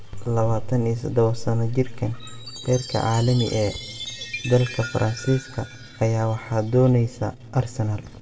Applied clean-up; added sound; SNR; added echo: none; Chime; 17 dB; reverberation time 1.5 s.